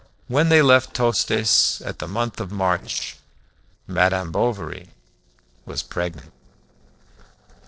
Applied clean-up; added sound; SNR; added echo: neural separator model SepFormer DNS4.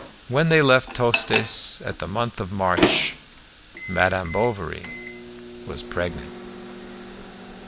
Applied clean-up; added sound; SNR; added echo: none; Microwave oven; 7 dB; none.